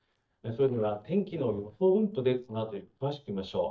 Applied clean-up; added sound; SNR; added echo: neural mask model DeepFilterNet 3.